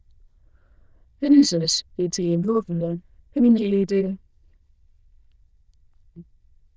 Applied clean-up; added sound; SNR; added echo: neural diffusion model UNIVERSE++.